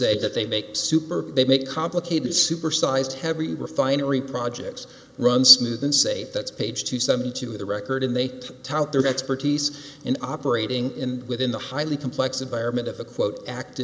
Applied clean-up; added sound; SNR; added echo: neural mask model Resemble Enhance denoiser.